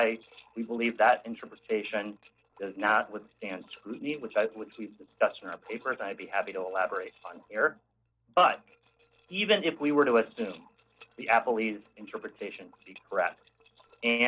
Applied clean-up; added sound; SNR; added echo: neural separator model SepFormer DNS4.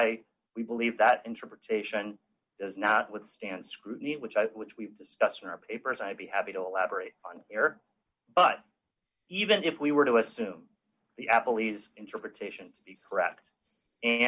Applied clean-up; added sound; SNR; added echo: none; none; none; none.